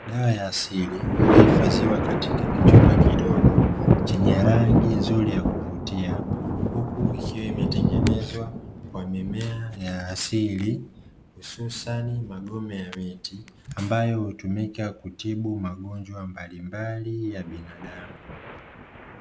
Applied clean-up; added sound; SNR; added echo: none; Thunder; -5 dB; none.